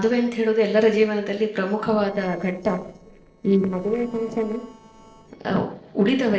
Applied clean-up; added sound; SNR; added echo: neural separator model SepFormer DNS4.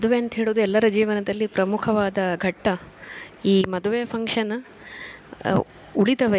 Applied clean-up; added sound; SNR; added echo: none; none; none; none.